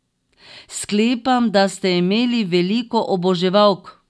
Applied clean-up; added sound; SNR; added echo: none; none; none; none.